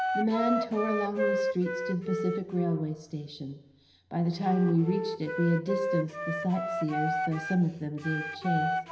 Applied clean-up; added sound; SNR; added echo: none; Wind instrument, woodwind instrument; 3 dB; reverberation time 0.9 s.